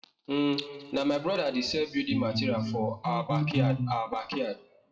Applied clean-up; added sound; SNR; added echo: classical method WPE with log-MMSE.